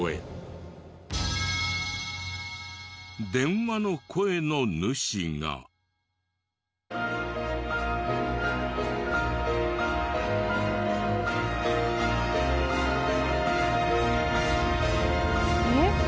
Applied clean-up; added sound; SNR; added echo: none; none; none; none.